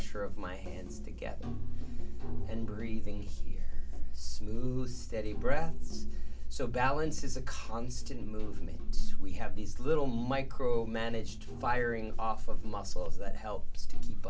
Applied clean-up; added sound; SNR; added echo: none; none; none; none.